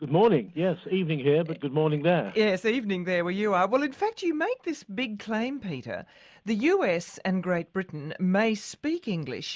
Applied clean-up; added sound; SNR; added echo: none; none; none; none.